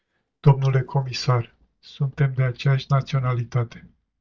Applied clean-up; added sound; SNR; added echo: neural mask model DeepFilterNet 3.